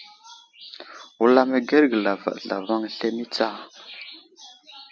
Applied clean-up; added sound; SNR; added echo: none; none; none; none.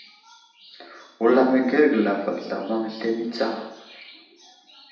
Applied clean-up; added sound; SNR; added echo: none; none; none; reverberation time 0.8 s.